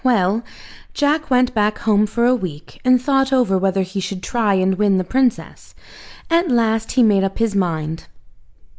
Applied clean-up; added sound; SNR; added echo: neural mask model Resemble Enhance denoiser.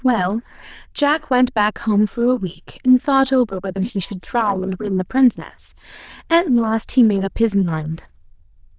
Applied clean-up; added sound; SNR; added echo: neural diffusion model UNIVERSE++.